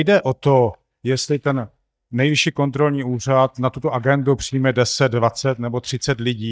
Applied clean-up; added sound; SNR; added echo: neural mask model DeepFilterNet 3.